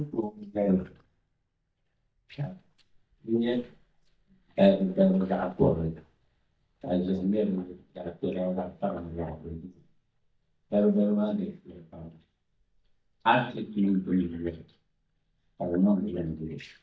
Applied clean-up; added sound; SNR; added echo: neural mask model DeepFilterNet 3.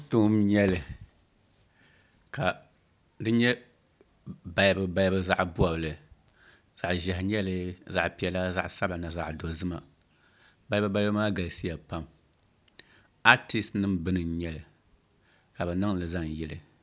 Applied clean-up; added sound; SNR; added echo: none; none; none; none.